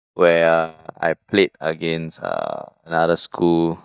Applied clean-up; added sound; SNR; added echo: neural mask model DeepFilterNet 3.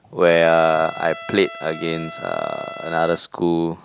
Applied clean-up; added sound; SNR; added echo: none; Trumpet; 15 dB; none.